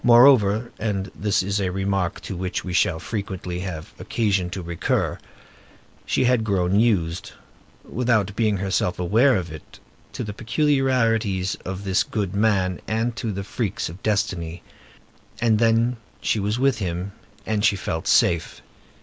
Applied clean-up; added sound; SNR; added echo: none; none; none; none.